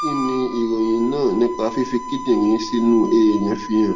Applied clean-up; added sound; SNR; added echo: none; Harmonica; 12 dB; reverberation time 1.3 s.